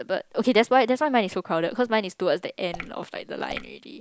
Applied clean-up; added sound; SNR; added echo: none; Drip / Water; 13 dB; none.